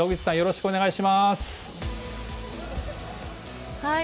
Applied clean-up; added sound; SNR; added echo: none; Boom; 16 dB; none.